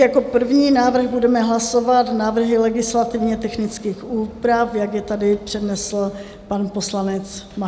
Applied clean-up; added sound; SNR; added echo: none; none; none; none.